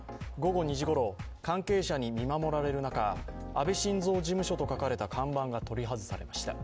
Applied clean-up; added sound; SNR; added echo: none; none; none; none.